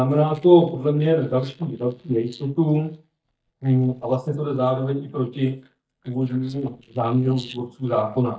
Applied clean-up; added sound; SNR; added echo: neural mask model DeepFilterNet 3.